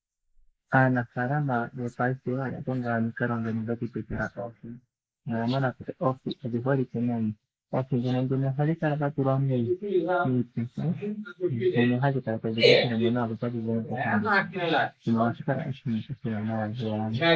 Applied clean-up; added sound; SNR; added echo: neural mask model Resemble Enhance denoiser.